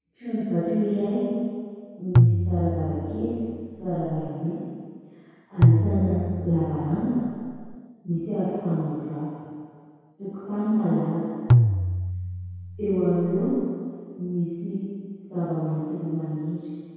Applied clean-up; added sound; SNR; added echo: none; Tabla; -4 dB; reverberation time 2.0 s.